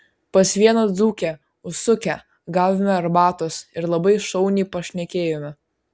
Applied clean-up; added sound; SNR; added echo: none; none; none; none.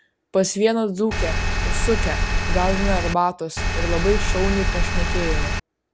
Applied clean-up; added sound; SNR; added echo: none; Engine; -3 dB; none.